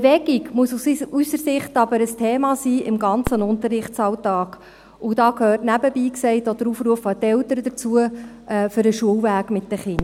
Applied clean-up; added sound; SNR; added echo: none; Fireworks; 19 dB; none.